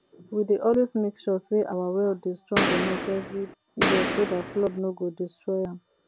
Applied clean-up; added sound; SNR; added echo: none; Boom; 0 dB; none.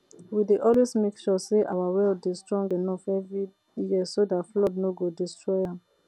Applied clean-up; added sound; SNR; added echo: none; none; none; none.